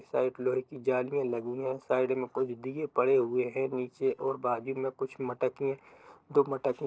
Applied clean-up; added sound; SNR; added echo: neural separator model SepFormer DNS4.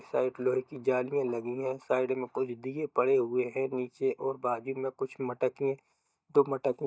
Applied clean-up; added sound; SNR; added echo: neural mask model DeepFilterNet 3.